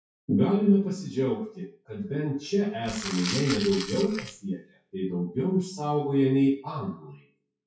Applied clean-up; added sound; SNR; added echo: classical method WPE with log-MMSE.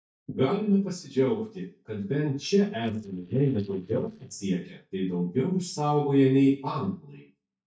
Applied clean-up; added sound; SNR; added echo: neural mask model DeepFilterNet 3.